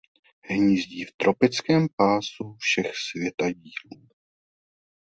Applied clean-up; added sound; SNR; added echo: none; none; none; none.